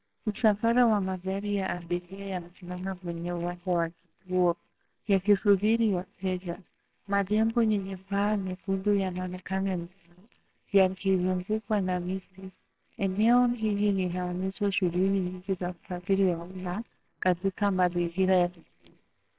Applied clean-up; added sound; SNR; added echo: neural separator model SepFormer WHAMR!.